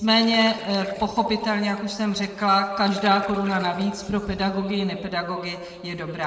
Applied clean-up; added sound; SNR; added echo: neural separator model SepFormer DNS4.